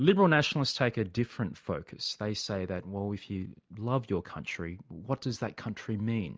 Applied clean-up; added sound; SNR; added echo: none; none; none; none.